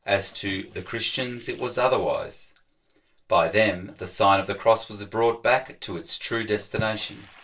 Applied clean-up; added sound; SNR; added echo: neural separator model SepFormer DNS4.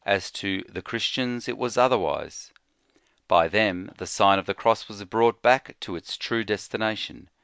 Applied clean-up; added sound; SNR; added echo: none; none; none; none.